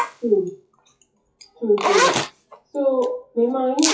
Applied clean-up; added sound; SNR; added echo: classical method WPE with log-MMSE.